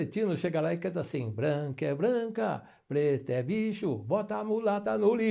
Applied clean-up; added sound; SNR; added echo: neural mask model Resemble Enhance denoiser.